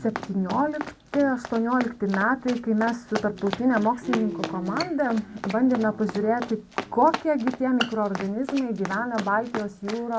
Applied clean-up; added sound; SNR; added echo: none; Run + Dog; 10 dB; none.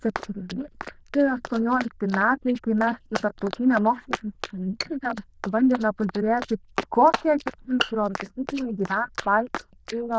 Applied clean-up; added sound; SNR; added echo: neural diffusion model UNIVERSE++.